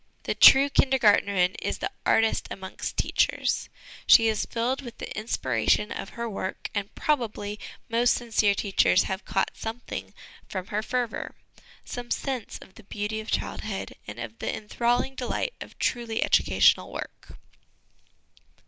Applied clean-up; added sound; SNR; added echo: none; none; none; none.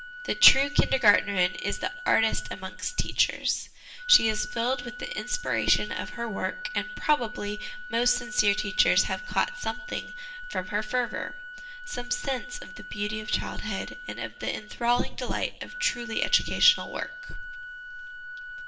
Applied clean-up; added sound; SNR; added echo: none; Organ; 12 dB; reverberation time 0.6 s.